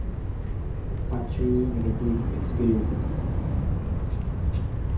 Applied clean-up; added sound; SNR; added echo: none; Bird vocalization, bird call, bird song; -5 dB; reverberation time 0.6 s.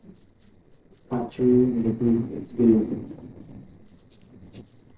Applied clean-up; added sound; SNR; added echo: neural separator model SepFormer DNS4.